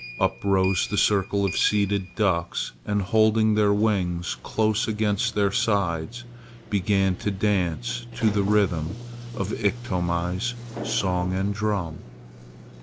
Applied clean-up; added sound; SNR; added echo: none; Sliding door; 14 dB; none.